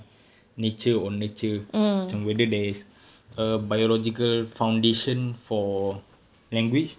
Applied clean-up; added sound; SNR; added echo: none; none; none; none.